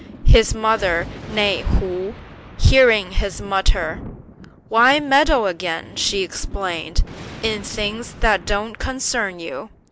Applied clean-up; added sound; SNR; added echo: none; Thunder; 18 dB; none.